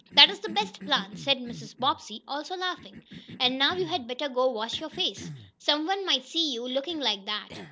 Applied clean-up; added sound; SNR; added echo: none; Cough; 18 dB; none.